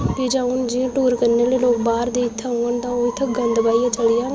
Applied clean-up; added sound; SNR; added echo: none; Chicken, rooster; 17 dB; none.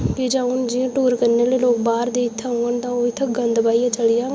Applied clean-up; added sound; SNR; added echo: none; none; none; none.